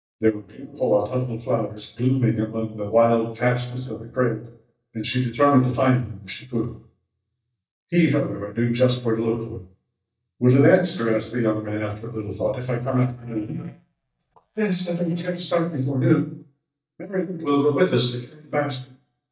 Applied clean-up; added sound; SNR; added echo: neural mask model DeepFilterNet 3.